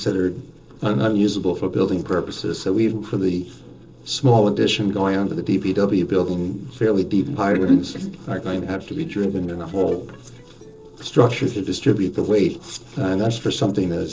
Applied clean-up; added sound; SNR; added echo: neural separator model SepFormer DNS4.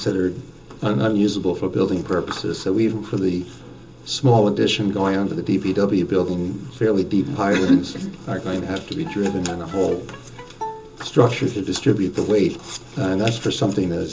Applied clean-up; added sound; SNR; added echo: none; Bowed string instrument; 16 dB; reverberation time 0.2 s.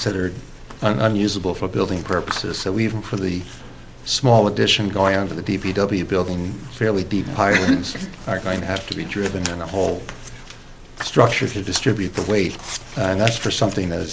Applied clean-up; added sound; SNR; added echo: none; none; none; none.